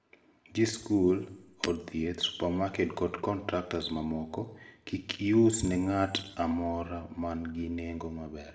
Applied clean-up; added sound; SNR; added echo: none; Shatter; 13 dB; reverberation time 0.7 s.